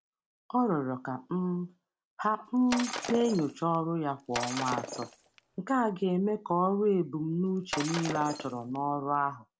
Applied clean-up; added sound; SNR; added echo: none; Shatter; 8 dB; none.